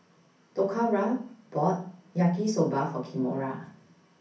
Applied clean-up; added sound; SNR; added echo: none; none; none; reverberation time 0.6 s.